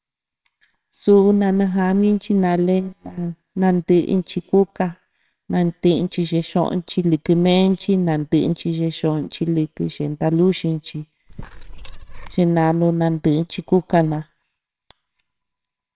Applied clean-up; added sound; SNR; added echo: neural separator model SepFormer WHAMR!.